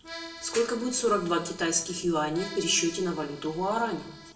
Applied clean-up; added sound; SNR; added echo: none; Accordion; 16 dB; reverberation time 0.5 s.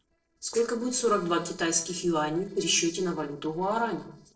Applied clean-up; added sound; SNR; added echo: neural separator model SepFormer DNS4.